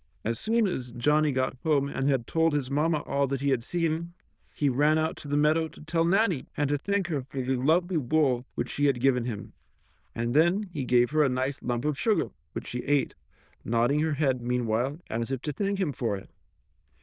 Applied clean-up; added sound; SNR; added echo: neural diffusion model UNIVERSE++.